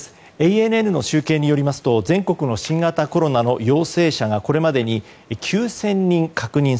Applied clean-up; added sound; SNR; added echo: none; none; none; none.